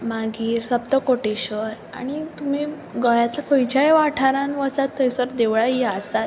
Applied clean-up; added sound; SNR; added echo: none; none; none; none.